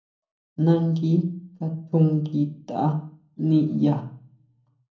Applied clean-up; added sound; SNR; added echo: none; none; none; reverberation time 0.6 s.